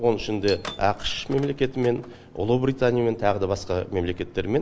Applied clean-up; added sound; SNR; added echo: none; Doorbell + Telephone; 18 dB; none.